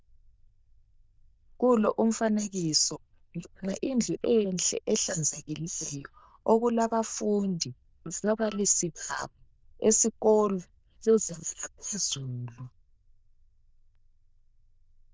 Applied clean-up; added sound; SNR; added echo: neural diffusion model UNIVERSE++.